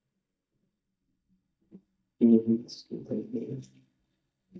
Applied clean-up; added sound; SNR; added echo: neural mask model DeepFilterNet 3.